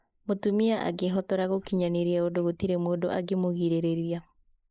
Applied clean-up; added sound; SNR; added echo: neural mask model Resemble Enhance denoiser.